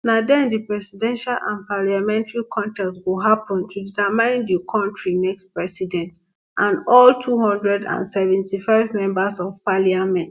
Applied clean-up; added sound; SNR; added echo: none; none; none; none.